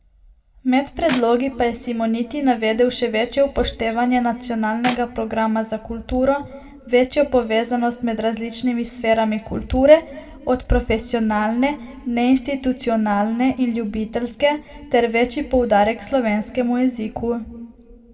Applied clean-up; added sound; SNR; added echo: none; Clapping; 14 dB; reverberation time 1.4 s.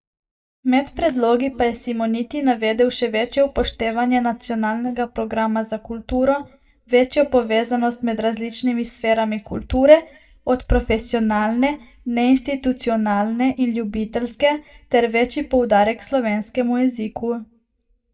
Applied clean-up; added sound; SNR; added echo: neural mask model DeepFilterNet 3.